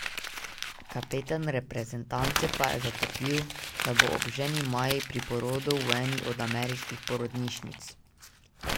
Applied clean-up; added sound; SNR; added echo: none; Crumpling, crinkling; 2 dB; none.